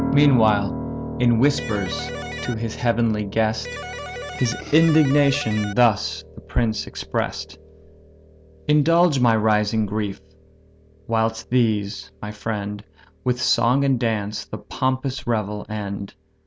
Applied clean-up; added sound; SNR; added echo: none; Piano + Electric guitar; 11 dB; none.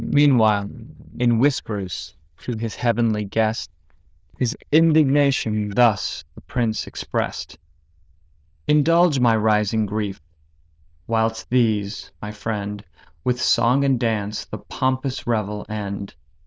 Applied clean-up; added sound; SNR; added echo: neural diffusion model UNIVERSE++.